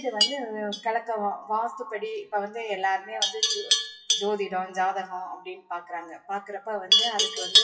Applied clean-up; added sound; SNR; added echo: classical method WPE with log-MMSE.